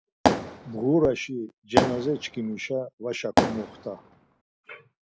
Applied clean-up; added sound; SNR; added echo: none; Fireworks; -2 dB; none.